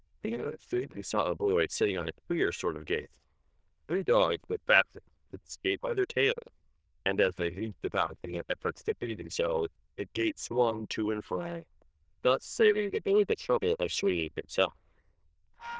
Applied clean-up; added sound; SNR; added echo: neural diffusion model UNIVERSE++.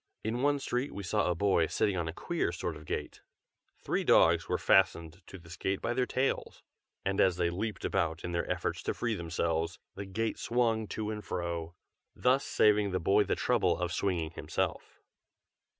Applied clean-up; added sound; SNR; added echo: none; none; none; none.